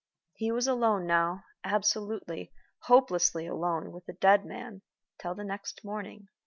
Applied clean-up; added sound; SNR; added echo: none; none; none; none.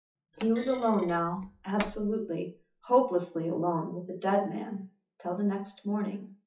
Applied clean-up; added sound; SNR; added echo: classical method WPE with log-MMSE.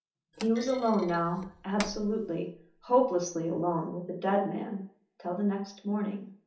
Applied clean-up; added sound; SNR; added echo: none; Thump, thud; 14 dB; reverberation time 0.6 s.